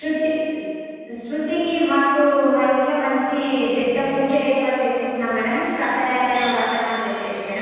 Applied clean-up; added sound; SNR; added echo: none; none; none; reverberation time 2.1 s.